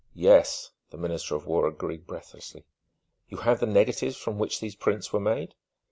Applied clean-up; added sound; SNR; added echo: none; none; none; none.